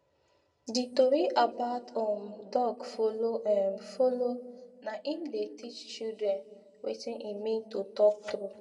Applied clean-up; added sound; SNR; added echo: none; none; none; reverberation time 1.8 s.